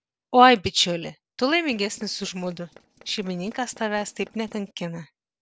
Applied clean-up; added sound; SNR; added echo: neural separator model SepFormer DNS4.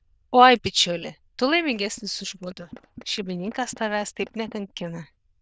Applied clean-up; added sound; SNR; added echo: neural diffusion model UNIVERSE++.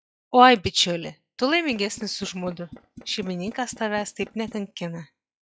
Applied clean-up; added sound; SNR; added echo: classical method log-MMSE.